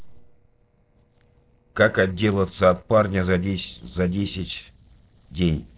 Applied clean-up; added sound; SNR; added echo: neural separator model SepFormer DNS4.